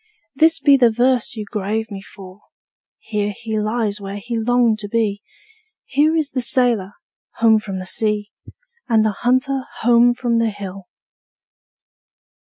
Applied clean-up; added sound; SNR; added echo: none; none; none; none.